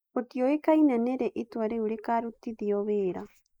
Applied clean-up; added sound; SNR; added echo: neural mask model Resemble Enhance denoiser.